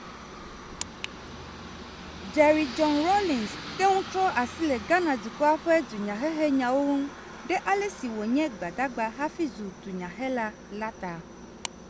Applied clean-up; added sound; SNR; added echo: none; Aircraft; 13 dB; none.